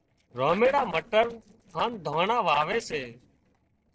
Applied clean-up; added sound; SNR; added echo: neural separator model SepFormer DNS4.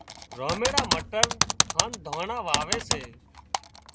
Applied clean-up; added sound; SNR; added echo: none; Typing; -5 dB; none.